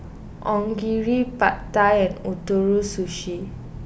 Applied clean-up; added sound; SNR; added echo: none; none; none; none.